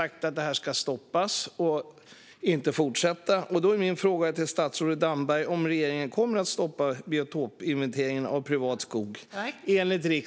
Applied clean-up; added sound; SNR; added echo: none; none; none; none.